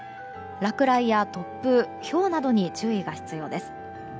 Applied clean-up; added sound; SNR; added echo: none; Wind instrument, woodwind instrument; 14 dB; none.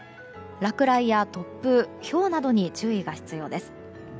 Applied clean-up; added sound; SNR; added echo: none; none; none; none.